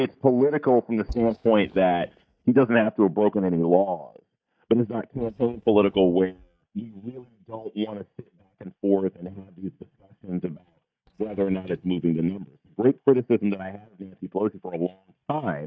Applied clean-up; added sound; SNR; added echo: neural mask model DeepFilterNet 3.